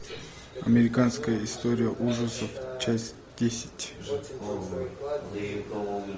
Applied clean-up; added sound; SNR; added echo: none; none; none; none.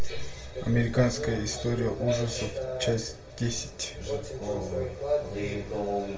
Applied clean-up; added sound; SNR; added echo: none; none; none; reverberation time 0.2 s.